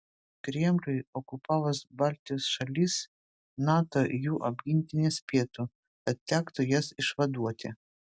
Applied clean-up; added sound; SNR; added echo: none; none; none; none.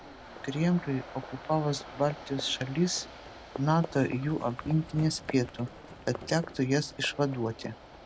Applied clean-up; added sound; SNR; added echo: none; Livestock, farm animals, working animals + Waves, surf; 14 dB; none.